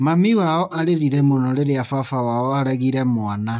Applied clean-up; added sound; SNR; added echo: neural mask model DeepFilterNet 3.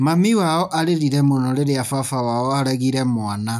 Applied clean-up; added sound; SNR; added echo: neural mask model Resemble Enhance denoiser.